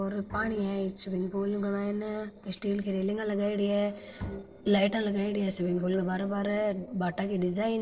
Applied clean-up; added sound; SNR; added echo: neural separator model SepFormer DNS4.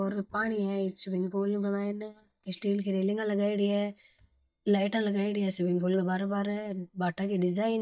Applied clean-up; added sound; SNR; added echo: neural mask model DeepFilterNet 3.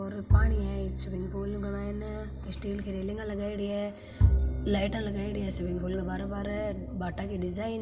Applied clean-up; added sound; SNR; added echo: none; Bowed string instrument; -2 dB; reverberation time 1.2 s.